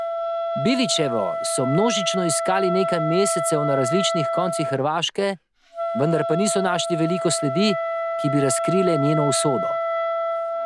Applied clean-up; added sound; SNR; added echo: none; Wind instrument, woodwind instrument; 2 dB; none.